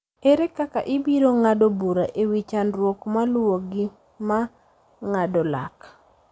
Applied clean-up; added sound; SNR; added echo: none; none; none; none.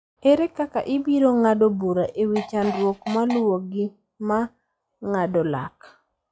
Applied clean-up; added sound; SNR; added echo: classical method log-MMSE.